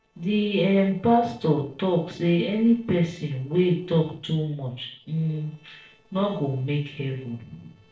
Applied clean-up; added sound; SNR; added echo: neural separator model SepFormer DNS4.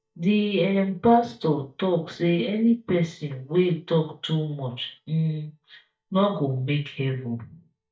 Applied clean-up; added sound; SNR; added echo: neural mask model DeepFilterNet 3.